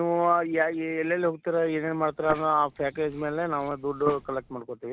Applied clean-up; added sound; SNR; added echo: neural mask model Resemble Enhance denoiser.